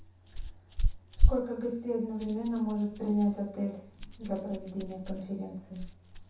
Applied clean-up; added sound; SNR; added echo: none; Rattle; -2 dB; reverberation time 0.7 s.